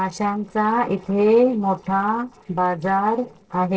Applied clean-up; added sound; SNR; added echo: neural separator model SepFormer DNS4.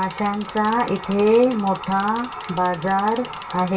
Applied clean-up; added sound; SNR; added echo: none; Bicycle; 14 dB; reverberation time 0.2 s.